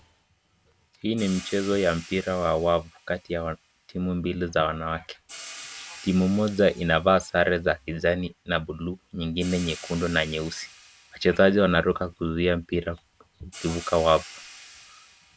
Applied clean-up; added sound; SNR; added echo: none; Hi-hat; 20 dB; none.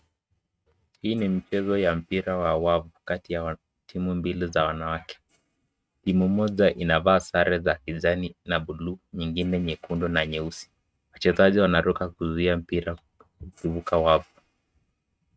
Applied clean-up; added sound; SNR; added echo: neural mask model RNNoise.